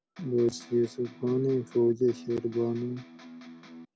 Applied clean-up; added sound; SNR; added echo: none; Electric guitar; 18 dB; none.